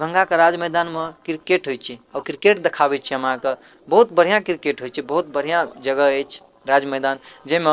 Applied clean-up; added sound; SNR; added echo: neural separator model SepFormer DNS4.